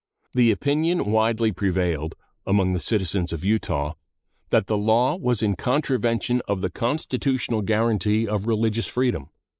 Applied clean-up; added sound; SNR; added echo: neural mask model Resemble Enhance denoiser.